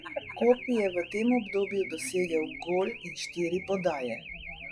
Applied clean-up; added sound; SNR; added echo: classical method log-MMSE.